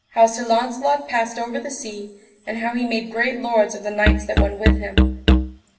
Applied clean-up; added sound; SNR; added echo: none; Musical instrument; -4 dB; reverberation time 0.8 s.